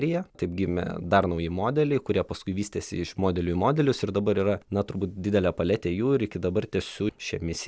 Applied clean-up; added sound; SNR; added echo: none; none; none; none.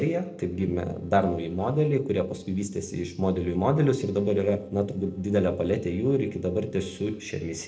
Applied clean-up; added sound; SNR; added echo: neural separator model SepFormer DNS4.